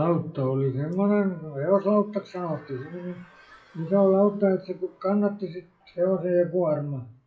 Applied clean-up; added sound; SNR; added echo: classical method WPE with log-MMSE.